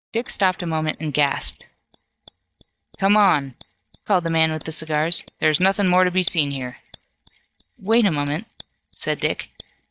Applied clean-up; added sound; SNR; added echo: neural mask model DeepFilterNet 3.